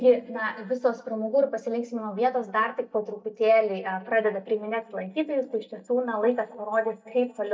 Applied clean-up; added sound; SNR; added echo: neural mask model DeepFilterNet 3.